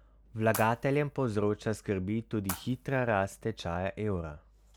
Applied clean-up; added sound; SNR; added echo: none; Water / Splash, splatter; 16 dB; none.